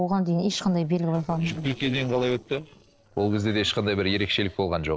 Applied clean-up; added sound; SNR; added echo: neural separator model SepFormer DNS4.